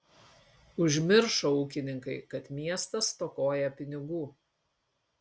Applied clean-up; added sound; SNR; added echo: none; none; none; none.